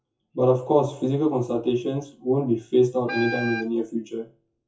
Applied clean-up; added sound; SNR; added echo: classical method WPE with log-MMSE.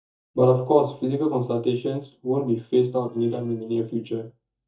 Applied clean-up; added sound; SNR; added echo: neural mask model DeepFilterNet 3.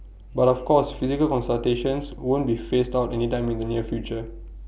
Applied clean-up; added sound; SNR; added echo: none; none; none; none.